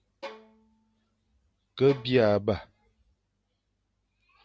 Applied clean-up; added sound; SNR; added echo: none; Bowed string instrument; 19 dB; none.